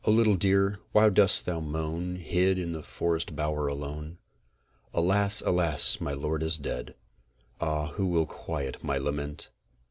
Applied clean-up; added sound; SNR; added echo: none; none; none; none.